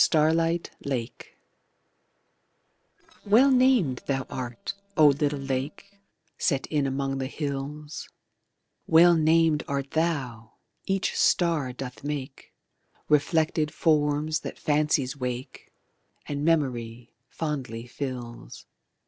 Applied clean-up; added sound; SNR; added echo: neural separator model SepFormer DNS4.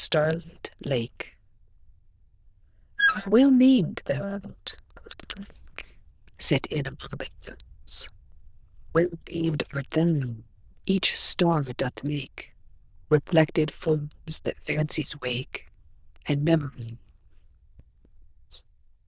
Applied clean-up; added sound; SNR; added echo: neural diffusion model UNIVERSE++.